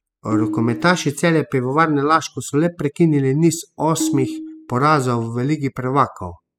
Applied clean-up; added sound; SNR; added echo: classical method spectral subtraction.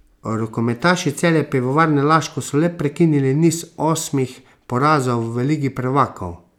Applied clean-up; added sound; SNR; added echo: none; none; none; none.